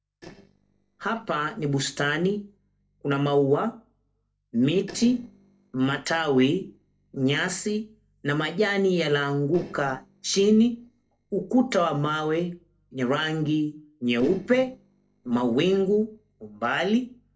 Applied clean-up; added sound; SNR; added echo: neural separator model SepFormer DNS4.